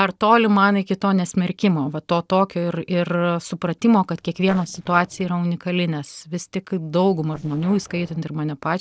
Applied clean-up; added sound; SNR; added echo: neural separator model SepFormer DNS4.